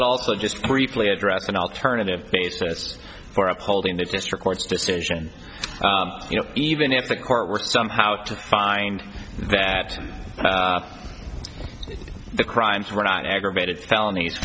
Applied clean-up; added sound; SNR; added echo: none; Wind; 12 dB; none.